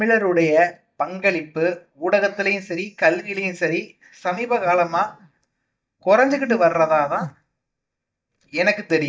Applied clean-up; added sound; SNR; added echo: neural mask model DeepFilterNet 3.